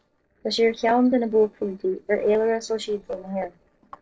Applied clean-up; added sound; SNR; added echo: neural separator model SepFormer DNS4.